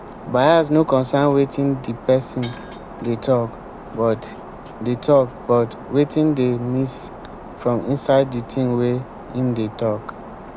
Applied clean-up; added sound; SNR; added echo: none; Shatter; 15 dB; none.